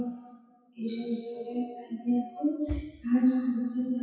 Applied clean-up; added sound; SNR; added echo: classical method WPE with log-MMSE.